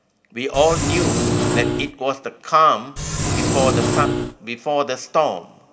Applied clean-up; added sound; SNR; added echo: none; Engine; -1 dB; reverberation time 2.5 s.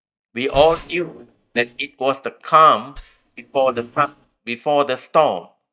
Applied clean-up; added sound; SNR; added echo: neural mask model DeepFilterNet 3.